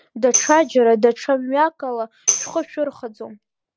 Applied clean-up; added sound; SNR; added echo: none; Tambourine; 7 dB; none.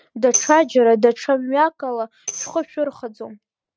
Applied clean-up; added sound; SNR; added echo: neural mask model RNNoise.